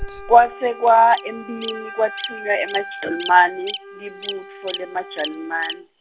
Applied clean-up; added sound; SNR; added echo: none; Bird vocalization, bird call, bird song + Wind instrument, woodwind instrument; 13 dB; none.